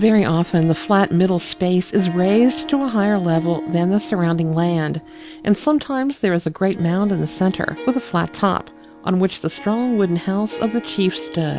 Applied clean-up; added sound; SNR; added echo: none; Harp; 16 dB; none.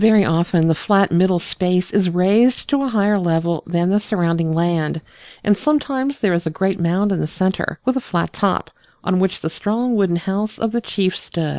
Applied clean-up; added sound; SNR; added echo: none; none; none; none.